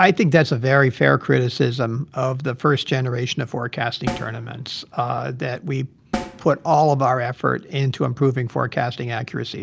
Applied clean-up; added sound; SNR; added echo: none; Snare drum; 14 dB; none.